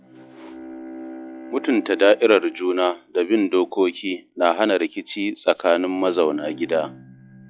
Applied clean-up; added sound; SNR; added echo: classical method log-MMSE.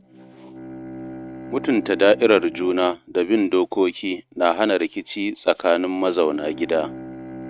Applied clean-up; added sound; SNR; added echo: neural mask model RNNoise.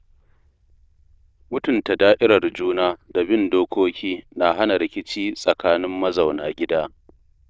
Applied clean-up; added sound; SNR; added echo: neural diffusion model UNIVERSE++.